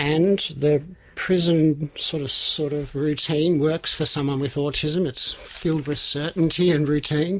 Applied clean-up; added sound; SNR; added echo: none; none; none; none.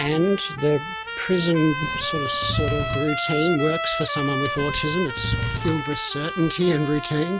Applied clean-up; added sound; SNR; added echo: none; Trumpet + Wood / Tools; 4 dB; none.